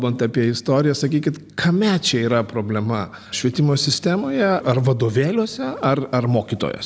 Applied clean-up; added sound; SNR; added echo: none; none; none; none.